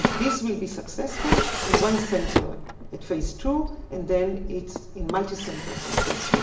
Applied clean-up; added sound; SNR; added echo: none; Drawer open or close; -1 dB; reverberation time 0.7 s.